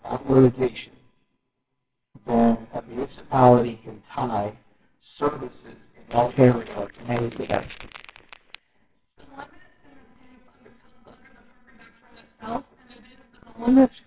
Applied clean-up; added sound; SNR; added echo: neural separator model SepFormer WHAMR!.